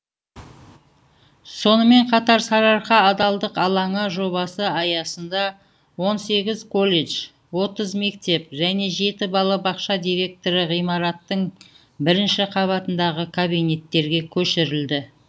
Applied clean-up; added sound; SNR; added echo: none; none; none; none.